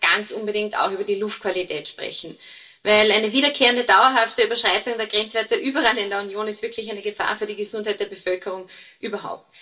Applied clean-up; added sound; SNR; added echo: none; none; none; reverberation time 0.2 s.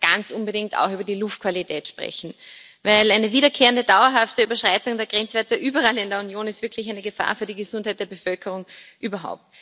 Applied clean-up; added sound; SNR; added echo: none; none; none; none.